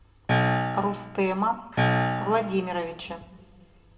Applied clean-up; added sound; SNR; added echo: none; Piano; -3 dB; reverberation time 1.1 s.